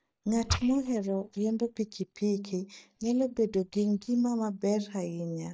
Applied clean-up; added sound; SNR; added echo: neural mask model DeepFilterNet 3.